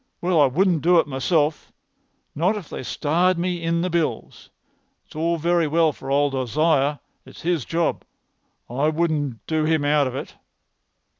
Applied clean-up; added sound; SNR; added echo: none; none; none; none.